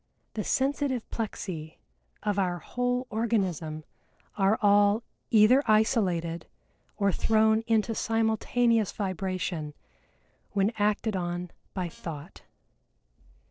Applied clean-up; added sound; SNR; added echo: neural separator model SepFormer DNS4.